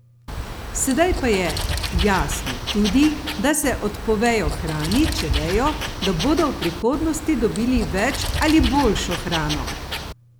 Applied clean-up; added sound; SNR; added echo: none; Wild animals; 4 dB; none.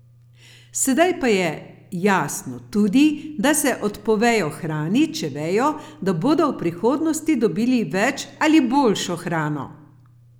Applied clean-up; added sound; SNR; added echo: none; none; none; none.